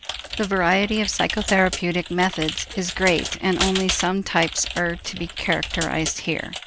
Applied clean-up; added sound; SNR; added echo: none; Computer keyboard; 8 dB; none.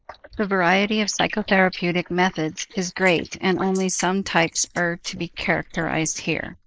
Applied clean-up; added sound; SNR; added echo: neural mask model Resemble Enhance denoiser.